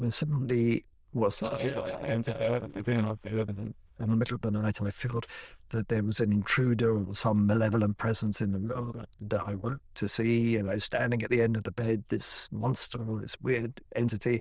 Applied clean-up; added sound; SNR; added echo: neural diffusion model UNIVERSE++.